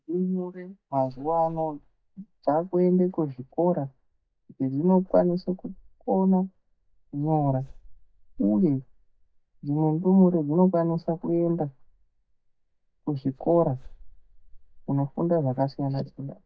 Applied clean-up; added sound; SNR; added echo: neural mask model DeepFilterNet 3.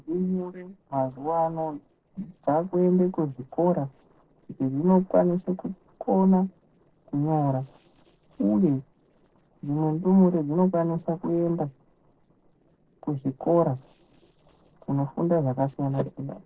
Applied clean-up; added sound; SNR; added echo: neural separator model SepFormer DNS4.